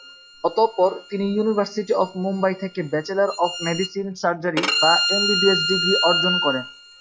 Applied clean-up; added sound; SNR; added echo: classical method log-MMSE.